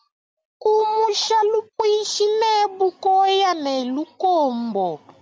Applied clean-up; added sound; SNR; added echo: none; none; none; none.